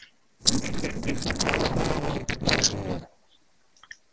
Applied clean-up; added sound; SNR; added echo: neural separator model SepFormer DNS4.